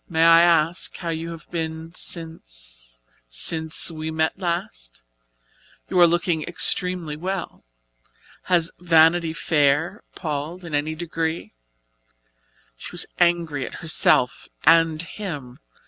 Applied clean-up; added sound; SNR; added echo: none; none; none; none.